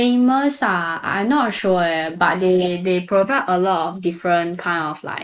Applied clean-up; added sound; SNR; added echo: neural mask model Resemble Enhance denoiser.